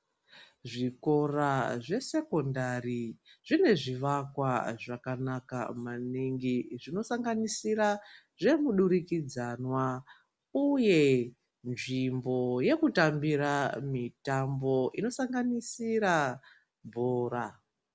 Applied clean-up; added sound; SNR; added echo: none; none; none; none.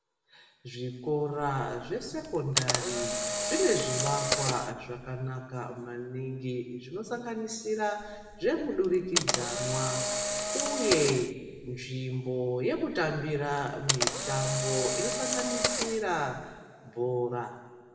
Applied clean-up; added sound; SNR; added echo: none; Camera; 0 dB; reverberation time 1.6 s.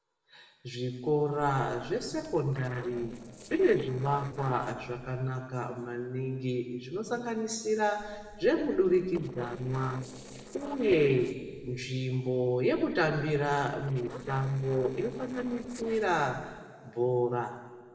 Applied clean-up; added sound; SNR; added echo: neural separator model SepFormer DNS4.